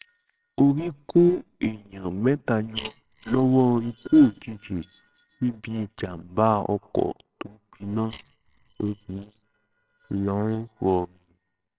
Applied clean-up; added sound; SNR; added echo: neural separator model SepFormer WHAMR!.